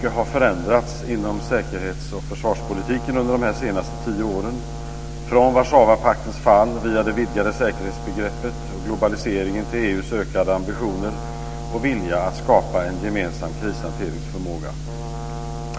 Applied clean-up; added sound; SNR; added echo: none; Brass instrument; 16 dB; none.